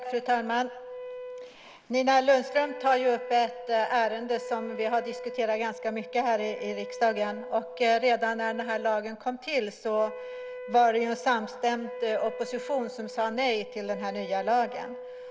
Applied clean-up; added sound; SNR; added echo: none; Wind instrument, woodwind instrument; 12 dB; none.